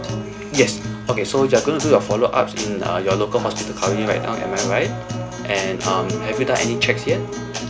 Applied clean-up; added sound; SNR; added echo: none; Acoustic guitar; 6 dB; none.